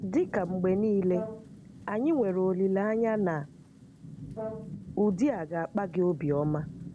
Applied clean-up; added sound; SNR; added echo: none; Brass instrument + Rain / Thunderstorm; 13 dB; none.